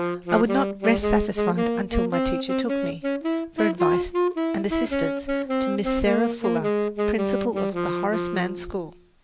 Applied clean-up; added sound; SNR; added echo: none; Wind instrument, woodwind instrument; -2 dB; none.